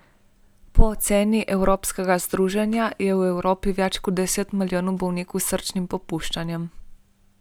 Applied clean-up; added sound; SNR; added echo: none; none; none; none.